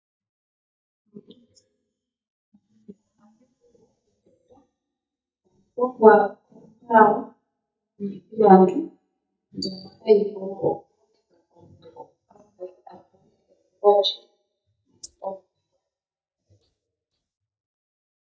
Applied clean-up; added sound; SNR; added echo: neural mask model DeepFilterNet 3.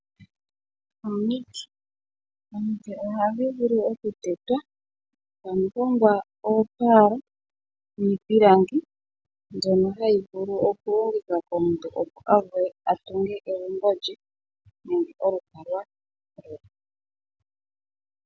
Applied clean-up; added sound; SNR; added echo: none; none; none; none.